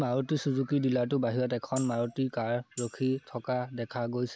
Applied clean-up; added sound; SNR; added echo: none; Tambourine; 18 dB; none.